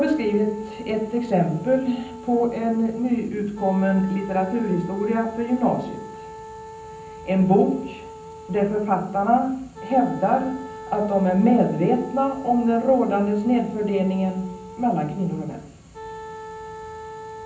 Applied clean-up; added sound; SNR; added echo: none; Wind instrument, woodwind instrument; 16 dB; reverberation time 0.6 s.